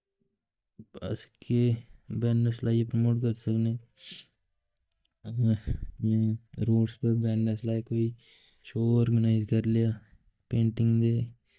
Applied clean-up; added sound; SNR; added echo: neural mask model DeepFilterNet 3.